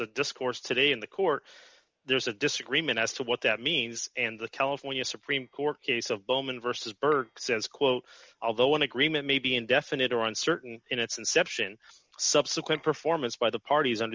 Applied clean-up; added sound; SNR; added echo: neural mask model DeepFilterNet 3.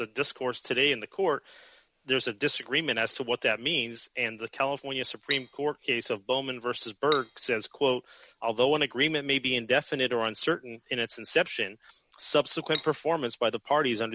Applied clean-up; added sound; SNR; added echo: none; Cutlery, silverware; 9 dB; none.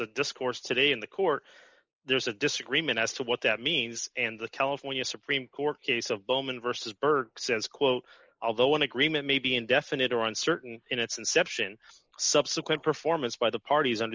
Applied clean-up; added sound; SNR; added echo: neural mask model Resemble Enhance denoiser.